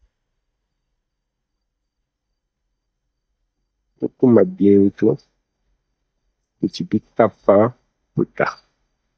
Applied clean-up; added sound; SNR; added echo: neural mask model DeepFilterNet 3.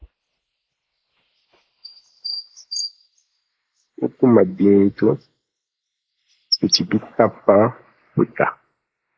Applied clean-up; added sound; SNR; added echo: neural mask model Resemble Enhance denoiser.